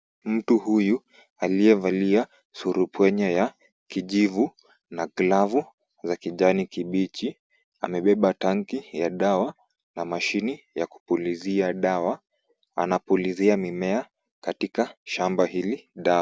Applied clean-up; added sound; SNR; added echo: none; none; none; none.